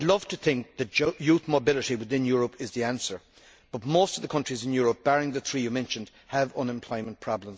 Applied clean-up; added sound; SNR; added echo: none; none; none; none.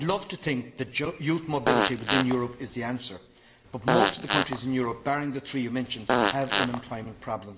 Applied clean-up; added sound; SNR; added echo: none; Fart; -2 dB; reverberation time 2.3 s.